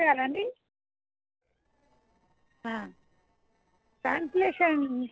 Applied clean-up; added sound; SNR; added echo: neural separator model SepFormer DNS4.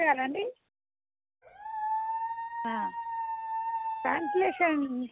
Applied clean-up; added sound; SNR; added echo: none; Dog; 2 dB; none.